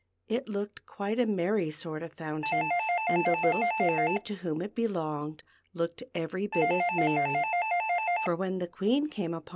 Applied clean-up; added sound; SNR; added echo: none; Doorbell; -1 dB; none.